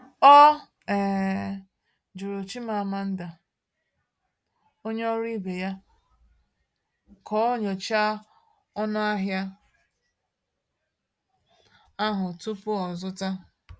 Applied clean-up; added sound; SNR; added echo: none; none; none; none.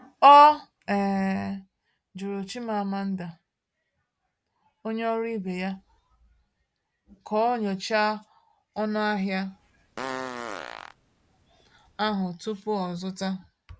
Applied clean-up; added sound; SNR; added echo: none; Fart; 12 dB; none.